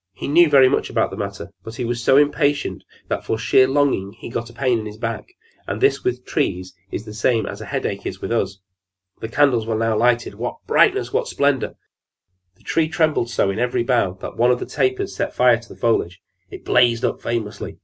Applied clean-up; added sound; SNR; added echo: none; none; none; none.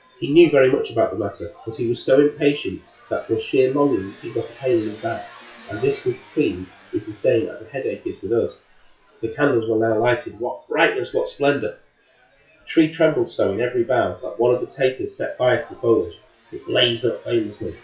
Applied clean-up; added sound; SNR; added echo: classical method WPE with log-MMSE.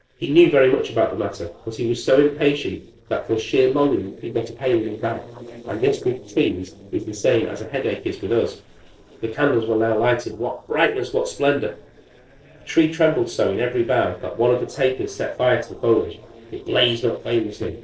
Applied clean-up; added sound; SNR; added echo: neural separator model SepFormer DNS4.